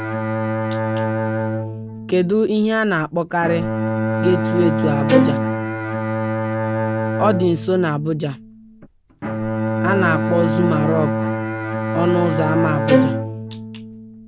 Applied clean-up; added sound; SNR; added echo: none; Bowed string instrument + Bowed string instrument; -1 dB; none.